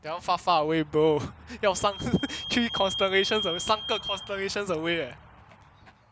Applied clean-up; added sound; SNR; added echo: none; Squeak / Vehicle; 10 dB; none.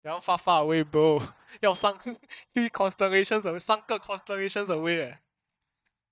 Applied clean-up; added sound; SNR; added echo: neural mask model DeepFilterNet 3.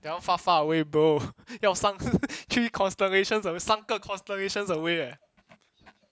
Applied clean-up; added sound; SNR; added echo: none; none; none; none.